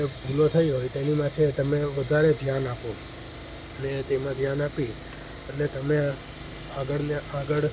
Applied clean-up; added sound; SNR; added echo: none; Sawing; 13 dB; none.